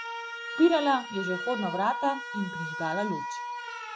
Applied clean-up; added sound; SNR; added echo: none; Alarm; 6 dB; none.